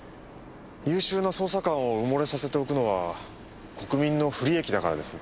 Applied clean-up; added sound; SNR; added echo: none; none; none; none.